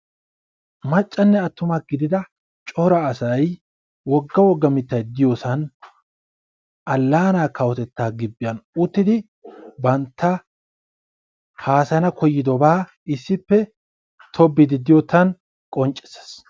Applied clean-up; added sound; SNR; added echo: none; none; none; none.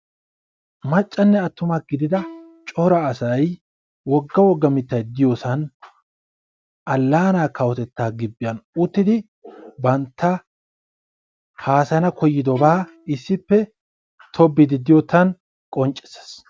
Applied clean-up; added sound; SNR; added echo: none; Bowed string instrument; 20 dB; none.